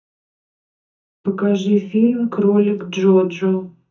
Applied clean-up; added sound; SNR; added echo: neural mask model DeepFilterNet 3.